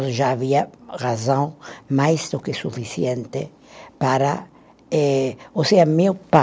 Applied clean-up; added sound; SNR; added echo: none; none; none; none.